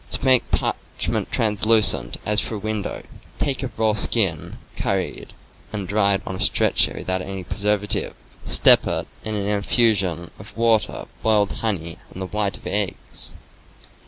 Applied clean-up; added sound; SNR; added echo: none; none; none; none.